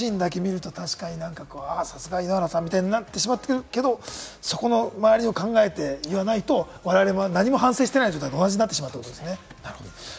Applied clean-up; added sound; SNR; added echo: none; none; none; none.